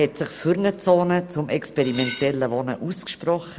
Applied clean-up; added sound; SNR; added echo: none; Cutlery, silverware; 12 dB; none.